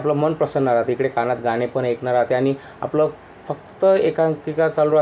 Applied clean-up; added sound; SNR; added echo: none; none; none; none.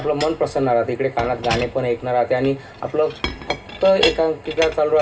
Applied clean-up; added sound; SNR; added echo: none; Chink, clink; 11 dB; reverberation time 0.2 s.